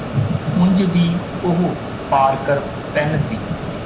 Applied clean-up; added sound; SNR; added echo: none; Mechanisms; 8 dB; reverberation time 0.5 s.